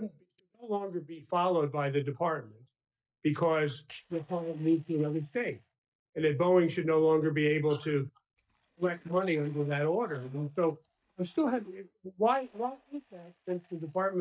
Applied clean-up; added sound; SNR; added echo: neural mask model DeepFilterNet 3.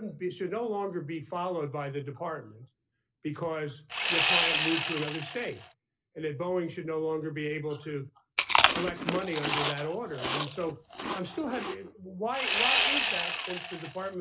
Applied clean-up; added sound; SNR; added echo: none; Chewing, mastication + Sawing; -5 dB; none.